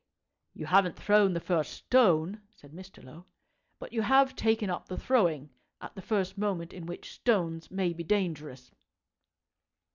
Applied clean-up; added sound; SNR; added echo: none; none; none; none.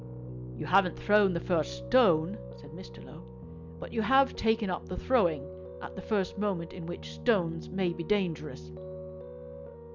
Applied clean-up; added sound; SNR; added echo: none; Piano; 11 dB; none.